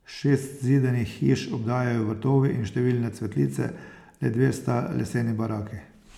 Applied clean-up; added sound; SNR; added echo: none; none; none; none.